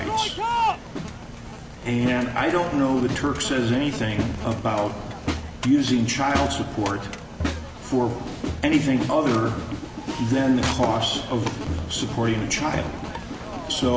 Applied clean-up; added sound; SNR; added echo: none; Crowd; 7 dB; none.